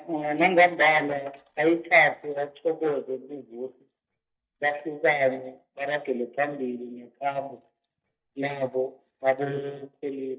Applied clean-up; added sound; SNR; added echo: neural mask model DeepFilterNet 3.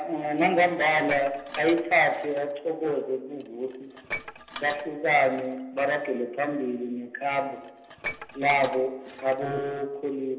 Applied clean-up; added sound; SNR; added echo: none; Dishes, pots, and pans; 16 dB; reverberation time 1.4 s.